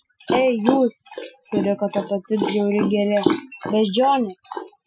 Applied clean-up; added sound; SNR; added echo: classical method Wiener filter.